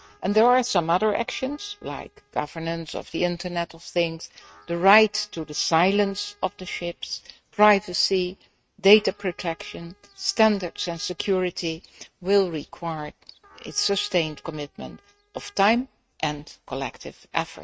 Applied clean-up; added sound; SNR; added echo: neural mask model RNNoise.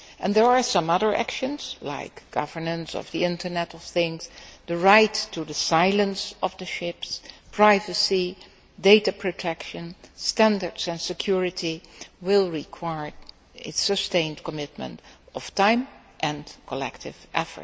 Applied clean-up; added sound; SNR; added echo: none; none; none; none.